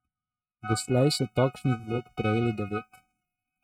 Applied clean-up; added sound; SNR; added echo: neural mask model RNNoise.